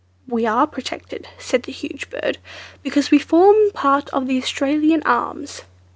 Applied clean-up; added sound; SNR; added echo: none; none; none; none.